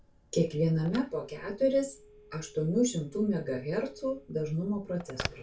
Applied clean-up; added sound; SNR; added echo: none; Telephone; 16 dB; reverberation time 0.2 s.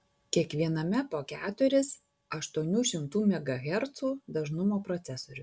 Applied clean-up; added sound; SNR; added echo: none; none; none; none.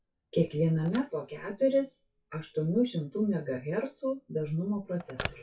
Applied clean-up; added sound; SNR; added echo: classical method WPE with log-MMSE.